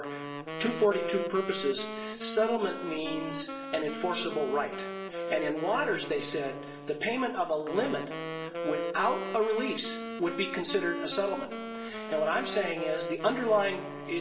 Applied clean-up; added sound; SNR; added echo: none; Wind instrument, woodwind instrument; 6 dB; reverberation time 0.7 s.